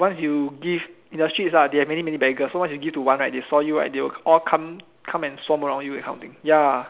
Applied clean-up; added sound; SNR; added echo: none; none; none; none.